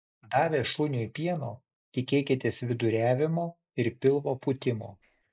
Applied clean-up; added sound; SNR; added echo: neural mask model Resemble Enhance denoiser.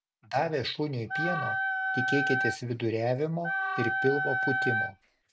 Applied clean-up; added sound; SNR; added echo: none; Wind instrument, woodwind instrument; -1 dB; none.